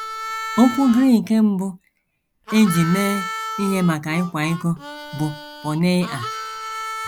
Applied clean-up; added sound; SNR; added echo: none; Harmonica; 11 dB; none.